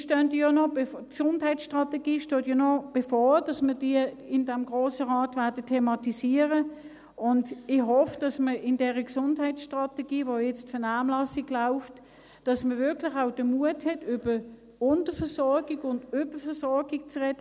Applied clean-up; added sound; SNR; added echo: none; none; none; none.